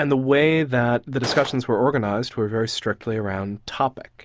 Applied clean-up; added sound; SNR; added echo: none; Gunshot, gunfire; 7 dB; none.